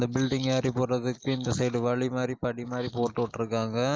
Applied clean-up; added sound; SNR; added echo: neural mask model Resemble Enhance denoiser.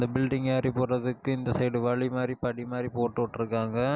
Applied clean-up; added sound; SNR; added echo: none; none; none; none.